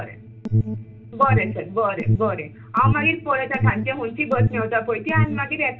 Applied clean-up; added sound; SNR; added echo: none; Alarm; 0 dB; reverberation time 0.2 s.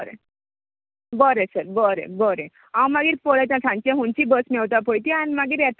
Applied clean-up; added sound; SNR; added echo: none; none; none; none.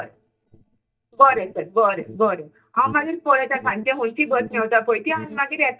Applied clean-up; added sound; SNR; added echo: neural mask model DeepFilterNet 3.